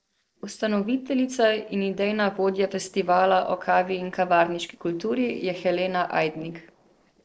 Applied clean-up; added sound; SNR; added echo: neural separator model SepFormer DNS4.